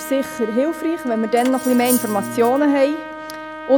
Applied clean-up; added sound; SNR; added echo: none; Cutlery, silverware + Trumpet; 11 dB; none.